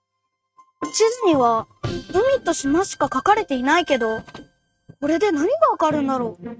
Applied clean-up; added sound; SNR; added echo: neural mask model RNNoise.